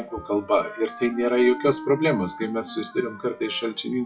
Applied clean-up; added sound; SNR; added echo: classical method WPE with log-MMSE.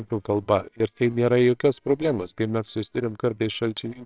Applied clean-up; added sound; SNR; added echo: neural separator model SepFormer WHAMR!.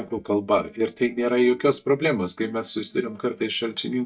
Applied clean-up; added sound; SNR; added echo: neural mask model DeepFilterNet 3.